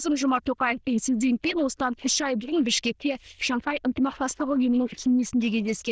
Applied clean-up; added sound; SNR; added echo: neural diffusion model UNIVERSE++.